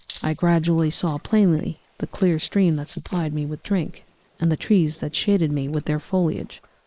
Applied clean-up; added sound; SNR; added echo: neural mask model Resemble Enhance denoiser.